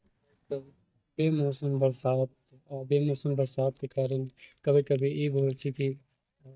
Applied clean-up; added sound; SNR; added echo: neural mask model DeepFilterNet 3.